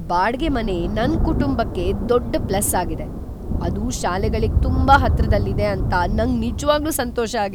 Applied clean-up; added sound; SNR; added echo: none; Thunder; 1 dB; none.